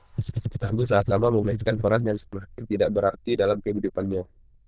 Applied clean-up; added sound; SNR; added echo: neural diffusion model UNIVERSE++.